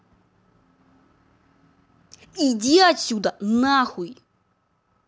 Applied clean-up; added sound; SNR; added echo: none; none; none; none.